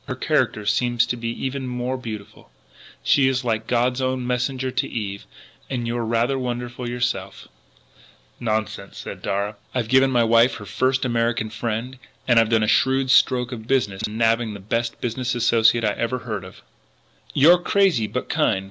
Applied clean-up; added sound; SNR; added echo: none; none; none; none.